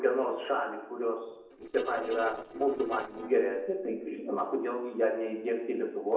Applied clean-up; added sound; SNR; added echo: neural separator model SepFormer DNS4.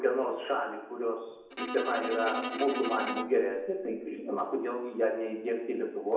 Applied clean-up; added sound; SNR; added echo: none; Bowed string instrument; 6 dB; reverberation time 0.8 s.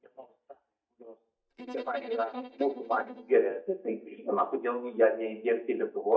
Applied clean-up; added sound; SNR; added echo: neural mask model DeepFilterNet 3.